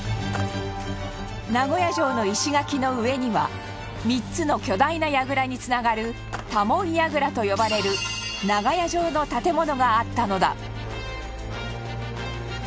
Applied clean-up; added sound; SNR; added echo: none; Skateboard; 17 dB; none.